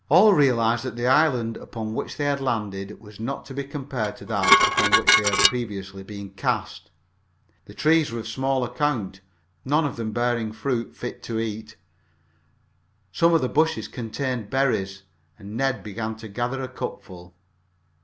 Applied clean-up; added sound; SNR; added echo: none; Dishes, pots, and pans; -4 dB; none.